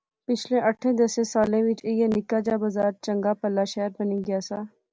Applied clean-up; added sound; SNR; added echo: none; none; none; none.